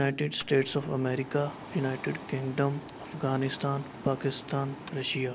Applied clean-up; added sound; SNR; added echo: none; Mechanical fan; 14 dB; none.